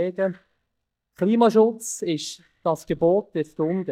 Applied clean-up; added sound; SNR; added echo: neural mask model DeepFilterNet 3.